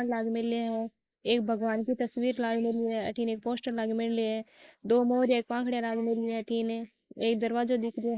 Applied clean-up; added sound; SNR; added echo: neural mask model Resemble Enhance denoiser.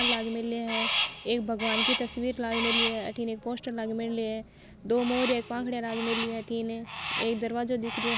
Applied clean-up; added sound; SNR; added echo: none; Crow; 3 dB; none.